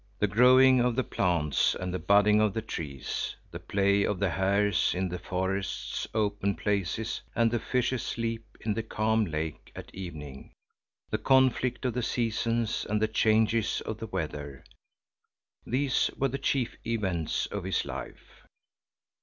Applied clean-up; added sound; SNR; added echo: none; none; none; none.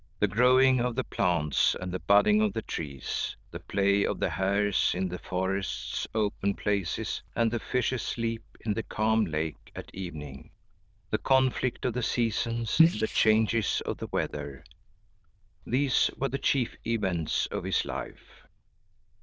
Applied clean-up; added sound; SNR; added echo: neural diffusion model UNIVERSE++.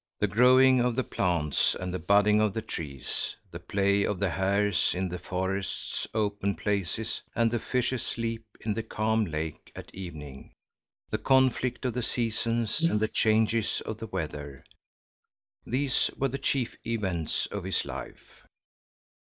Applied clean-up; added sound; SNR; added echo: neural mask model Resemble Enhance denoiser.